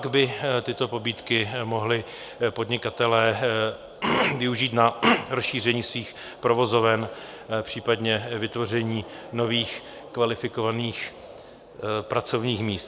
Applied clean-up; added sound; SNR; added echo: none; none; none; none.